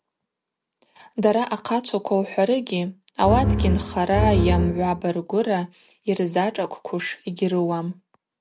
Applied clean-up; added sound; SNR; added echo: none; Bowed string instrument; -2 dB; none.